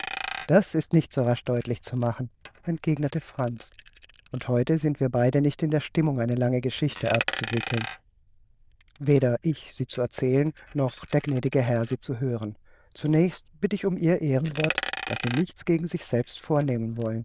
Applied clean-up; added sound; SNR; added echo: neural diffusion model UNIVERSE++.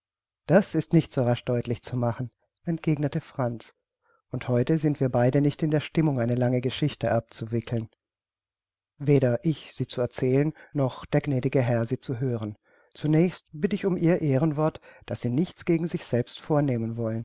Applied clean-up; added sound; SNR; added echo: none; none; none; none.